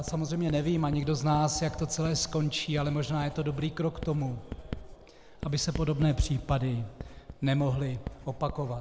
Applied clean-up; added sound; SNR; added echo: none; Writing; 13 dB; none.